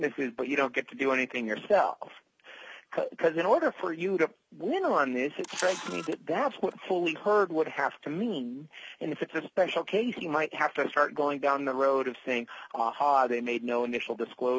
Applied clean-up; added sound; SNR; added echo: none; Camera; 14 dB; none.